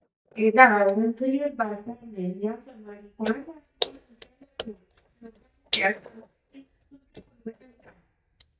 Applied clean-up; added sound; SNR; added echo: neural mask model DeepFilterNet 3.